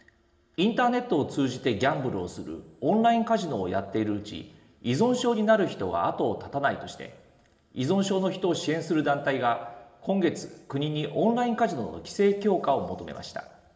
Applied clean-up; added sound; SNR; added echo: none; none; none; reverberation time 1.1 s.